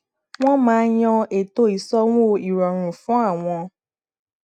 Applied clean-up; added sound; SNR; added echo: none; none; none; none.